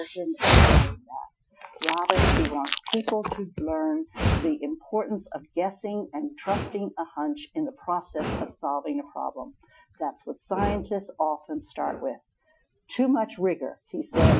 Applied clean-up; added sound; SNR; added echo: classical method Wiener filter.